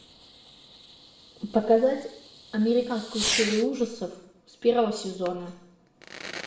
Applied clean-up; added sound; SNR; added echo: none; Fireworks; 9 dB; reverberation time 0.7 s.